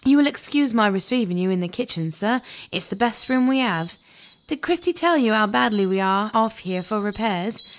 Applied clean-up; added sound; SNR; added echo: none; Fowl; 17 dB; none.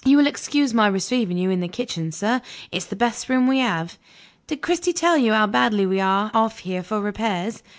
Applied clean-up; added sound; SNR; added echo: none; none; none; none.